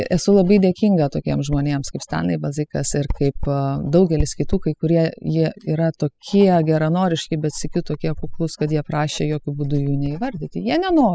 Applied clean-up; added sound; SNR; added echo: classical method spectral subtraction.